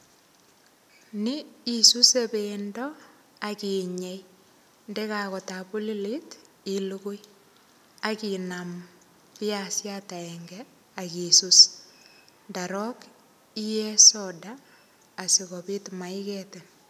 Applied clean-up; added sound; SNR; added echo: none; none; none; none.